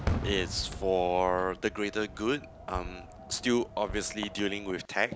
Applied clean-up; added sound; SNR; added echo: none; Fireworks; 8 dB; none.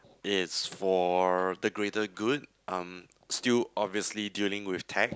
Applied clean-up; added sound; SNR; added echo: none; none; none; none.